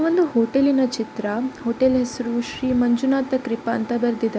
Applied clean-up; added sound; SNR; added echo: none; none; none; none.